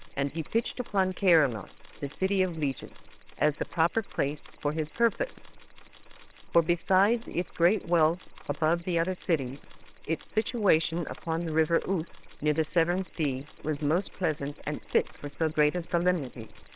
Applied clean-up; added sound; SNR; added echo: neural separator model SepFormer WHAMR!.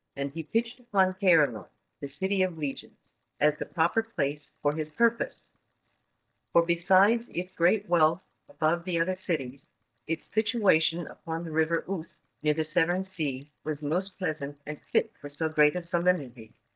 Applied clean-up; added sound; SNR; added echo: neural mask model DeepFilterNet 3.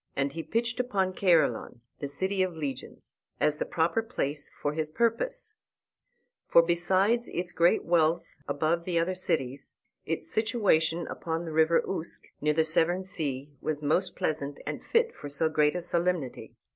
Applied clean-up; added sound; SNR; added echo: none; none; none; none.